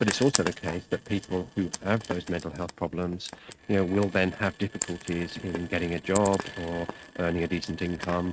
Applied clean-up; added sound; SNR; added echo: neural mask model RNNoise.